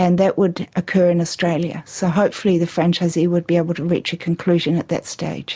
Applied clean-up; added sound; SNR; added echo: none; none; none; none.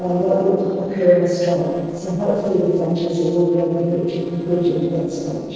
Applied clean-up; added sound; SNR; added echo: neural separator model SepFormer DNS4.